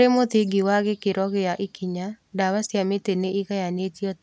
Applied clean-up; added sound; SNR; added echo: none; none; none; none.